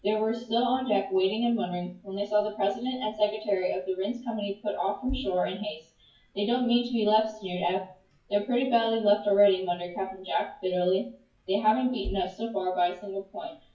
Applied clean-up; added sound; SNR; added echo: classical method WPE with log-MMSE.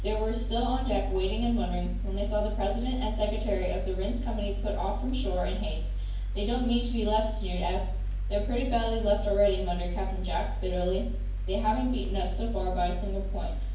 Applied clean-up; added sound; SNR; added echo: none; Mechanical fan; -1 dB; reverberation time 0.9 s.